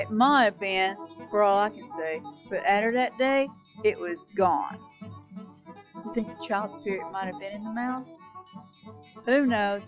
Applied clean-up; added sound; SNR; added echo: classical method log-MMSE.